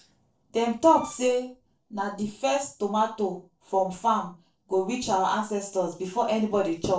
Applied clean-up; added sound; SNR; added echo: neural separator model SepFormer DNS4.